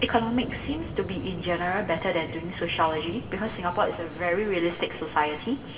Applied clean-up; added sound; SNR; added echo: none; Waves, surf; 12 dB; reverberation time 1.6 s.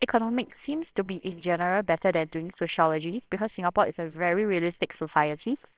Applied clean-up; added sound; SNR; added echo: neural separator model SepFormer WHAMR!.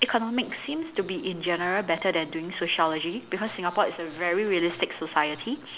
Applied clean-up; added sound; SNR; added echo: none; none; none; none.